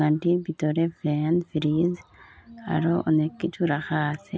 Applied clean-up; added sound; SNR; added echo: none; none; none; none.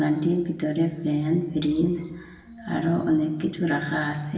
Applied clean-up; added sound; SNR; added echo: none; none; none; reverberation time 1.1 s.